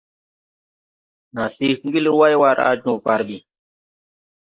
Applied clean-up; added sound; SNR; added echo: neural mask model Resemble Enhance denoiser.